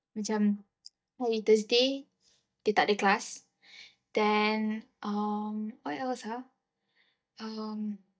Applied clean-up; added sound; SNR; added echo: neural mask model DeepFilterNet 3.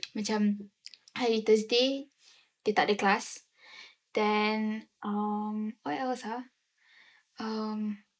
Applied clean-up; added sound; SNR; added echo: neural mask model Resemble Enhance denoiser.